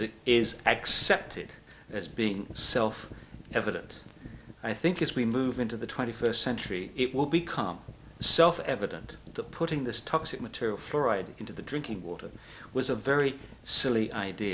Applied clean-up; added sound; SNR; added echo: none; Fire; 19 dB; none.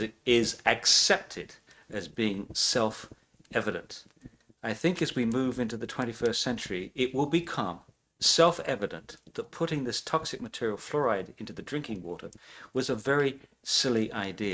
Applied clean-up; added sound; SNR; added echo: neural mask model RNNoise.